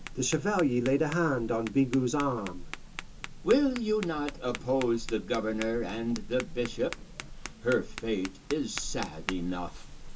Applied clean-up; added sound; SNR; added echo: none; Tap; 11 dB; reverberation time 0.2 s.